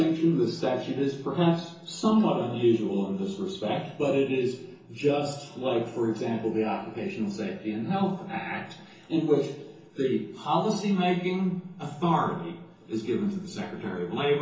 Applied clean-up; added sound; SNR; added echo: none; none; none; reverberation time 0.7 s.